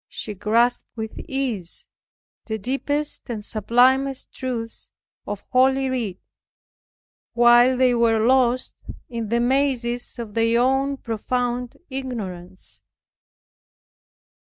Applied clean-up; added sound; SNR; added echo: none; none; none; none.